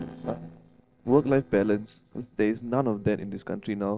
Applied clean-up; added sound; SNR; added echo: neural separator model SepFormer DNS4.